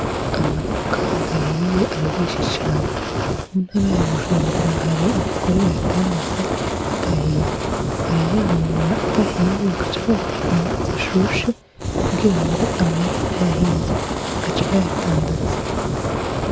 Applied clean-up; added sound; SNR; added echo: none; Fire; 0 dB; none.